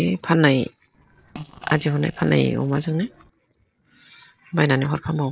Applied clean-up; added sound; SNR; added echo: neural separator model SepFormer DNS4.